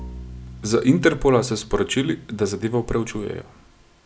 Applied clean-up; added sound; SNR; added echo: none; Bowed string instrument; 19 dB; none.